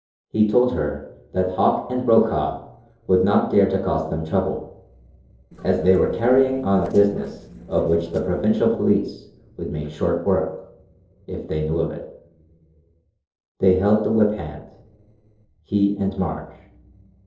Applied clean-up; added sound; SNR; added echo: neural separator model SepFormer DNS4.